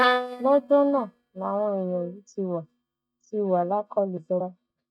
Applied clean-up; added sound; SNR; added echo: neural mask model DeepFilterNet 3.